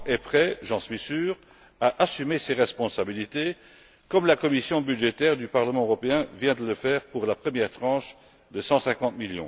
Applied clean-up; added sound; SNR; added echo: none; none; none; none.